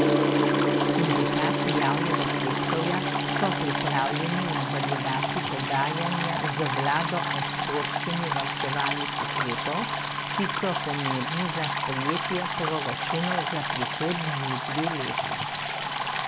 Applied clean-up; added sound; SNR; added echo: none; Gong + Stream; -4 dB; none.